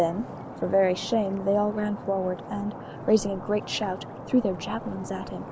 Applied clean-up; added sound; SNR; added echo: none; Stream; 12 dB; none.